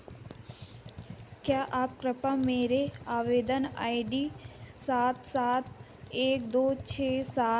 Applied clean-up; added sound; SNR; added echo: none; Computer keyboard; 16 dB; none.